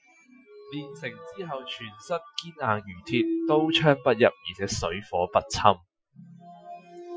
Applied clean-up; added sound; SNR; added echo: classical method Wiener filter.